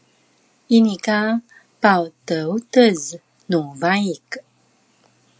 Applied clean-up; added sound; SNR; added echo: none; none; none; none.